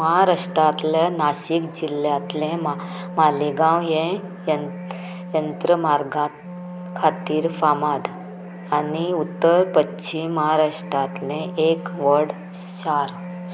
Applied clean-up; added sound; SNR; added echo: none; Wind instrument, woodwind instrument; 13 dB; none.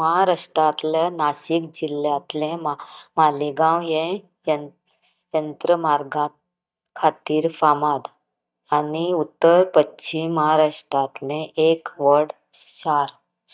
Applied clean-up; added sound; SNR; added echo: neural mask model DeepFilterNet 3.